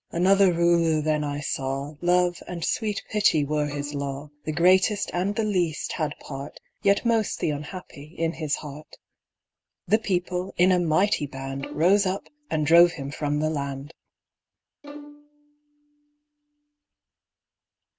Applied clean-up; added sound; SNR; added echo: none; Bowed string instrument; 19 dB; none.